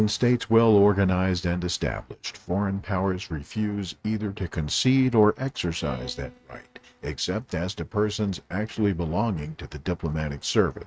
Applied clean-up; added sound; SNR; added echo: neural mask model RNNoise.